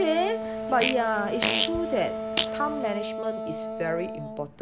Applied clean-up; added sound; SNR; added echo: none; Wind instrument, woodwind instrument + Fart; 2 dB; none.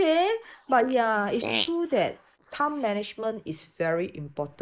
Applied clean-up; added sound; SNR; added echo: neural mask model Resemble Enhance denoiser.